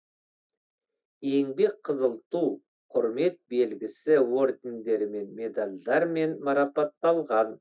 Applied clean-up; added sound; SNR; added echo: none; none; none; none.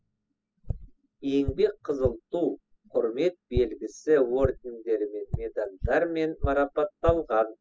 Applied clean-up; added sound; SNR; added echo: classical method spectral subtraction.